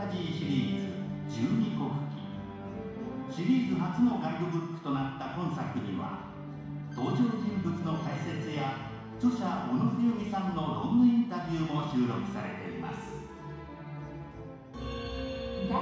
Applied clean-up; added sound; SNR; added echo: none; none; none; reverberation time 1.1 s.